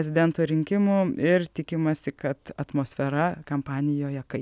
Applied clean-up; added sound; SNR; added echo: none; none; none; none.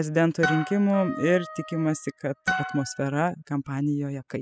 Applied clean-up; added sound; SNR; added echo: classical method spectral subtraction.